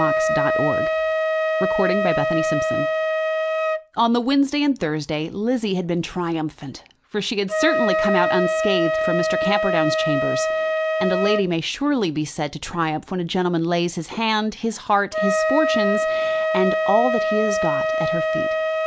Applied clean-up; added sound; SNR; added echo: none; Wind instrument, woodwind instrument; 0 dB; none.